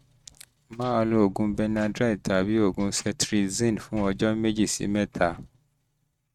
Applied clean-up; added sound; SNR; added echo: neural mask model RNNoise.